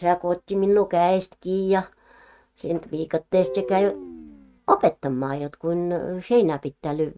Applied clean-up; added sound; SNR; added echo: neural mask model RNNoise.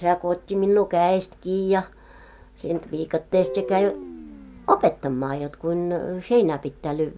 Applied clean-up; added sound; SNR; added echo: none; Guitar; 11 dB; none.